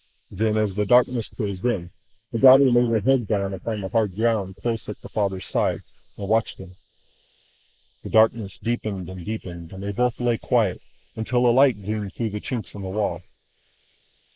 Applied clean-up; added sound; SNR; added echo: neural mask model Resemble Enhance denoiser.